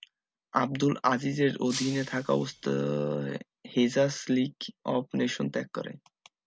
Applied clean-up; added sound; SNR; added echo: none; Shatter; 13 dB; none.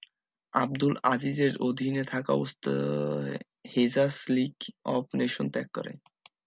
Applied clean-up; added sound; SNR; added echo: none; none; none; none.